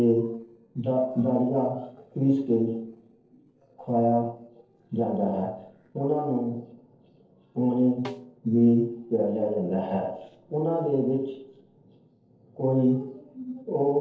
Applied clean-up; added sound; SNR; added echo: neural separator model SepFormer DNS4.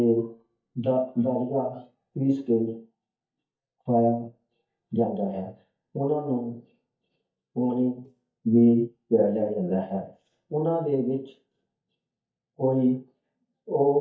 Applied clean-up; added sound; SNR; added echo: neural mask model DeepFilterNet 3.